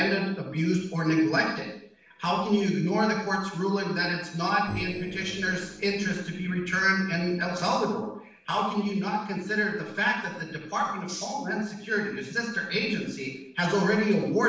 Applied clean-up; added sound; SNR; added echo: neural separator model SepFormer DNS4.